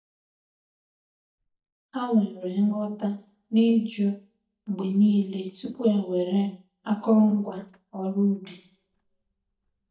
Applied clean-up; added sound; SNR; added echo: neural mask model DeepFilterNet 3.